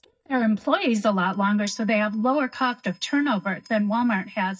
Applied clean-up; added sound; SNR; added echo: neural mask model DeepFilterNet 3.